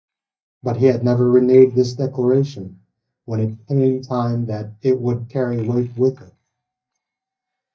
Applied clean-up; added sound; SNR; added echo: neural mask model DeepFilterNet 3.